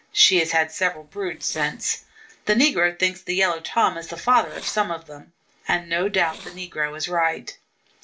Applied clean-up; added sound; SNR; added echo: neural separator model SepFormer DNS4.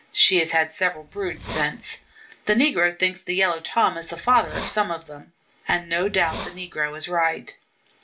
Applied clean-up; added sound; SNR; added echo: none; Hiss; 13 dB; reverberation time 0.2 s.